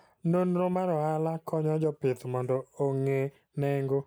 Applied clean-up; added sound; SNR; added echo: neural mask model Resemble Enhance denoiser.